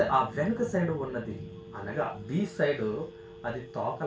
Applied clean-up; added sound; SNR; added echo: none; Telephone; 18 dB; reverberation time 0.2 s.